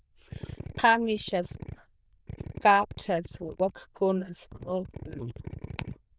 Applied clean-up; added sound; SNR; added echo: neural diffusion model UNIVERSE++.